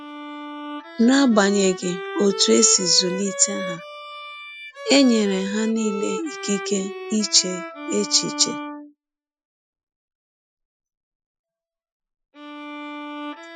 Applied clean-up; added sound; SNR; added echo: classical method Wiener filter.